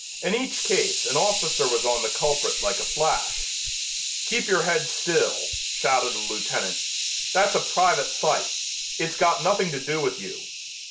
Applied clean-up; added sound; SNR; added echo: none; Hiss; 2 dB; none.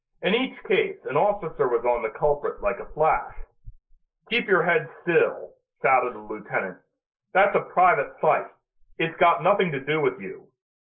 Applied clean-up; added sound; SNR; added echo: neural mask model Resemble Enhance denoiser.